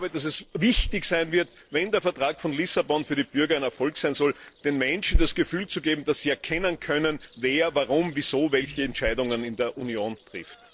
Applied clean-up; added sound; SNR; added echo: neural separator model SepFormer DNS4.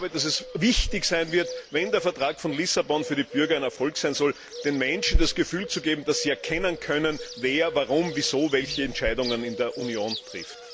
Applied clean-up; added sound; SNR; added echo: none; Bird; 13 dB; none.